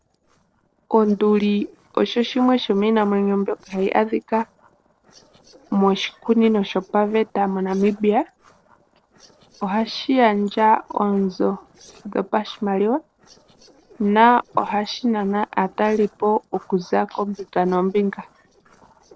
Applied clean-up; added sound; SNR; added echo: neural separator model SepFormer DNS4.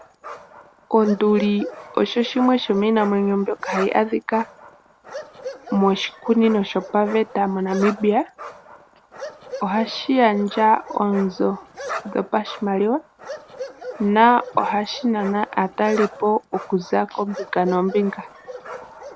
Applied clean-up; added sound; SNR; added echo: none; Bark; 14 dB; none.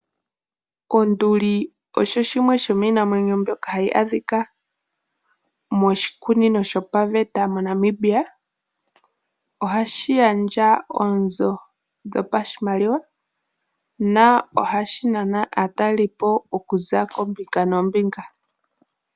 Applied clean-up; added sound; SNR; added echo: none; none; none; none.